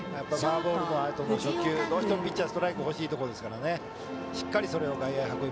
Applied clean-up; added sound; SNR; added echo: none; none; none; none.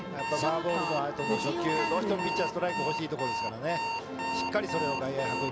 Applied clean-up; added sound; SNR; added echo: none; Alarm; 4 dB; none.